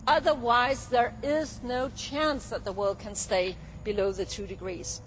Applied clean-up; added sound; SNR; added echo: none; Insect / Frog; 15 dB; none.